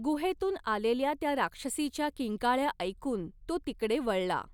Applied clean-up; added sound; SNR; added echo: none; none; none; none.